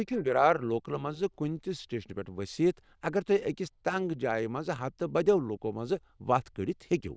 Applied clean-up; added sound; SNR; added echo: neural diffusion model UNIVERSE++.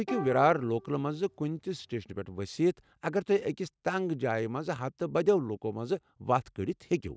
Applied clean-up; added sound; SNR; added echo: none; Plucked string instrument; 14 dB; none.